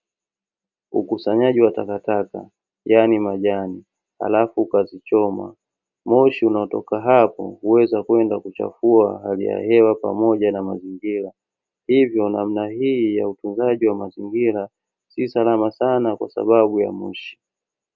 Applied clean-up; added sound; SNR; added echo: none; none; none; none.